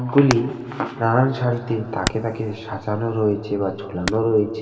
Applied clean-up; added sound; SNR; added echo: none; Hammer; 13 dB; reverberation time 2.4 s.